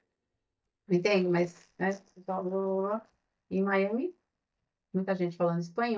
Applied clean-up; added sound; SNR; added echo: neural mask model DeepFilterNet 3.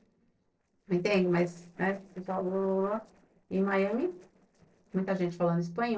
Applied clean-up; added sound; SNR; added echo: neural separator model SepFormer DNS4.